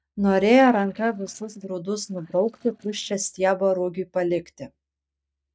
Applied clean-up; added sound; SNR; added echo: neural mask model DeepFilterNet 3.